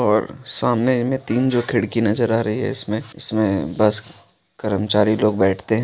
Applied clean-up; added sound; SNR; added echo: none; none; none; none.